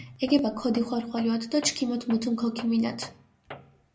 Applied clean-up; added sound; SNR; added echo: none; Tools; 19 dB; none.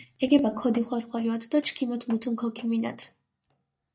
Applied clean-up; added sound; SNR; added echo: neural mask model DeepFilterNet 3.